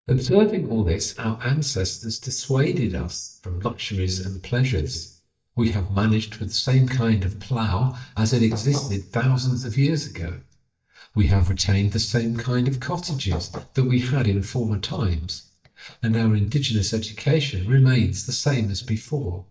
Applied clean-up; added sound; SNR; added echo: neural mask model DeepFilterNet 3.